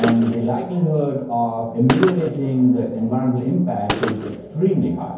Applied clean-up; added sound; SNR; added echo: none; Gunshot, gunfire; 10 dB; reverberation time 0.9 s.